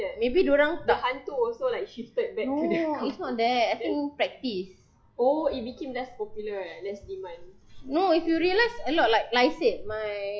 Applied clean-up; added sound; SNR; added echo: classical method log-MMSE.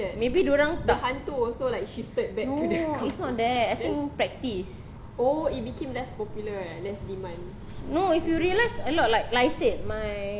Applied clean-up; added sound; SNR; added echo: none; Thunder; 11 dB; none.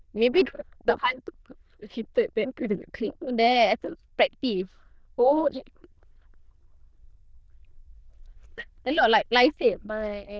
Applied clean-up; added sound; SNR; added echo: neural diffusion model UNIVERSE++.